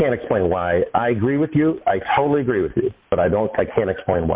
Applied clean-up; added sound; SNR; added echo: none; none; none; none.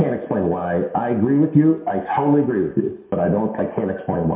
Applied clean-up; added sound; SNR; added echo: none; none; none; reverberation time 0.7 s.